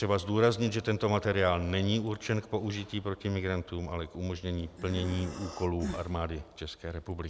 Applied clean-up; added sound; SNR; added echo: none; Breathing; 11 dB; none.